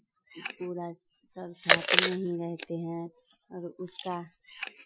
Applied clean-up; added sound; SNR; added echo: classical method Wiener filter.